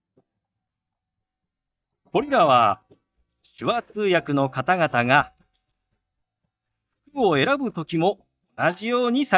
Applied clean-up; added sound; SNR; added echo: neural mask model DeepFilterNet 3.